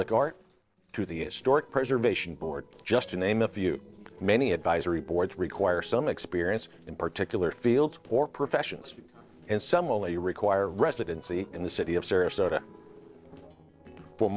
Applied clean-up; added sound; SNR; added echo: neural separator model SepFormer DNS4.